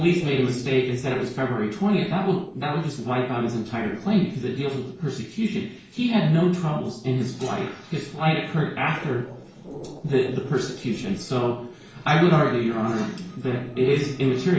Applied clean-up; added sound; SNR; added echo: neural separator model SepFormer DNS4.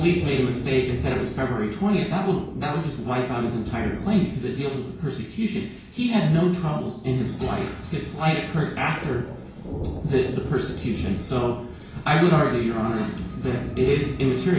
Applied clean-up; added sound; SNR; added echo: none; Thunder; 12 dB; reverberation time 0.6 s.